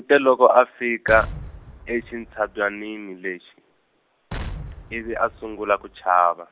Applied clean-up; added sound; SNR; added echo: none; Explosion; 14 dB; none.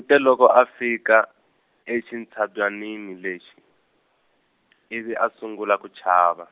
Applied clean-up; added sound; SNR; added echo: none; none; none; none.